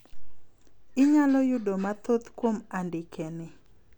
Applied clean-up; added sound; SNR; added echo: none; none; none; none.